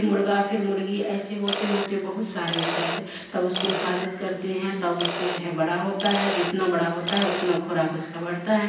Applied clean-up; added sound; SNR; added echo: none; Mechanisms; 6 dB; reverberation time 0.9 s.